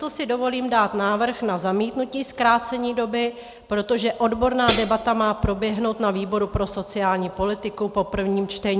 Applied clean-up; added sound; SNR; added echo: none; Hi-hat; -3 dB; none.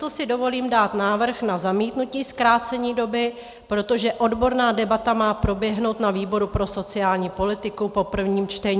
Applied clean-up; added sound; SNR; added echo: none; none; none; none.